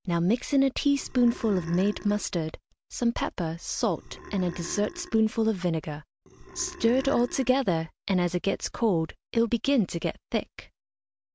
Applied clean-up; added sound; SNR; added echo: none; Burping, eructation; 16 dB; none.